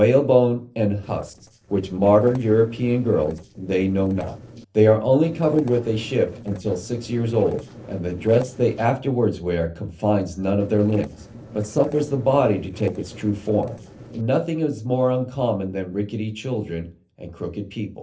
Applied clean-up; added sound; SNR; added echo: neural separator model SepFormer DNS4.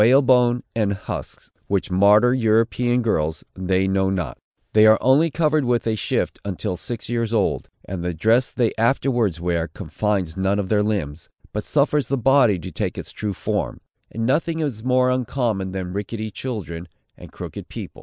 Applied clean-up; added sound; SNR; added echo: none; none; none; none.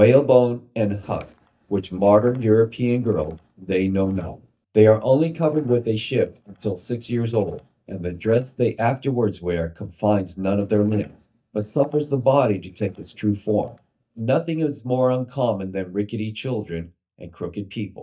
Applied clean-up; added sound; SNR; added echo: neural mask model DeepFilterNet 3.